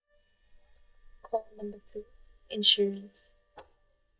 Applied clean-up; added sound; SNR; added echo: neural mask model DeepFilterNet 3.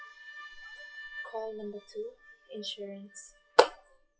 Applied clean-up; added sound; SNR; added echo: classical method WPE with log-MMSE.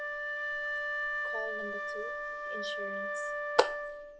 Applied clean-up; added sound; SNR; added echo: none; Wind instrument, woodwind instrument; -3 dB; reverberation time 0.3 s.